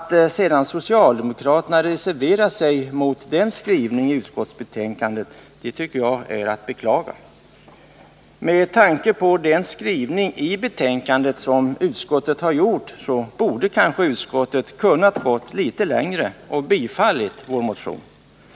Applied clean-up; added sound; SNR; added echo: none; none; none; none.